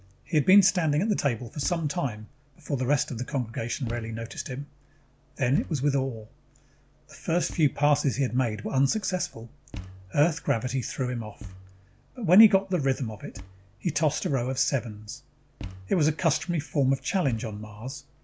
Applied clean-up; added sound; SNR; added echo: none; Thump, thud; 19 dB; none.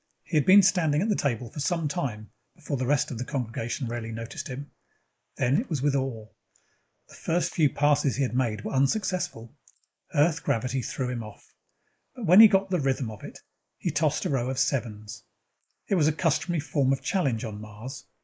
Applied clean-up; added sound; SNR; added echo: neural mask model Resemble Enhance denoiser.